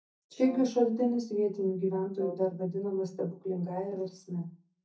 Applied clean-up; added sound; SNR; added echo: neural mask model DeepFilterNet 3.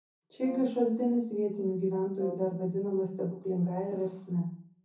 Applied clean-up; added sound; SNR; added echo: none; Brass instrument; 15 dB; reverberation time 0.6 s.